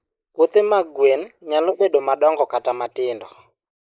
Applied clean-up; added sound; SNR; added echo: neural mask model Resemble Enhance denoiser.